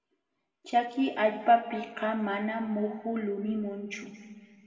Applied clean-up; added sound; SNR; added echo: none; none; none; reverberation time 1.9 s.